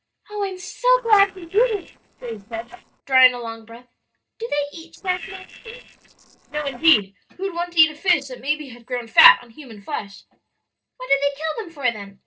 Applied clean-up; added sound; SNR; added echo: neural separator model SepFormer DNS4.